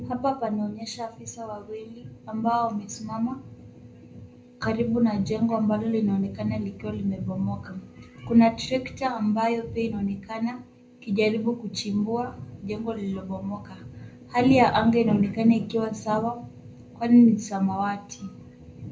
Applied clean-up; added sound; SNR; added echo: none; none; none; reverberation time 0.3 s.